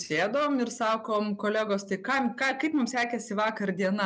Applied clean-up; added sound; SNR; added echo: none; none; none; none.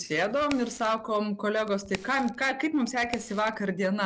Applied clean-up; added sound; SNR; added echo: none; Crack; 17 dB; none.